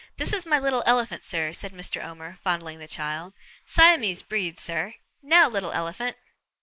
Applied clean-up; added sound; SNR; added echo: neural mask model Resemble Enhance denoiser.